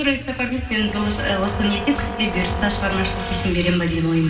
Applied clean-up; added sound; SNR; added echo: none; Brass instrument; 10 dB; reverberation time 2.2 s.